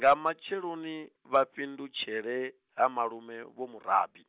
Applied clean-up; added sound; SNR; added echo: none; none; none; none.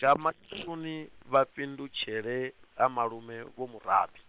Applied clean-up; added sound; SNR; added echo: neural separator model SepFormer WHAM!.